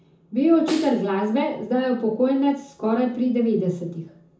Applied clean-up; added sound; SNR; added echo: none; Snare drum; 15 dB; reverberation time 0.6 s.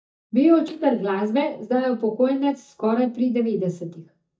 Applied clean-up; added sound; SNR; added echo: neural mask model DeepFilterNet 3.